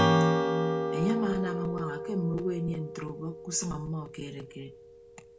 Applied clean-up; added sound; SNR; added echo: none; Strum; -3 dB; reverberation time 0.2 s.